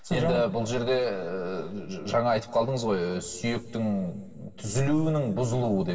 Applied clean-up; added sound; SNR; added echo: none; none; none; reverberation time 2.1 s.